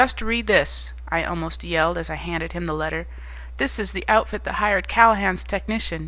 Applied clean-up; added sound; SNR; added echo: none; none; none; none.